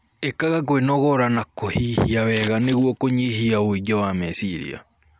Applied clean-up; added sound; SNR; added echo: none; Scissors; 12 dB; none.